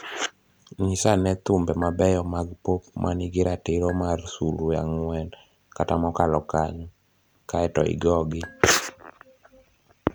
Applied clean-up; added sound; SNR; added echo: none; Chink, clink; 19 dB; none.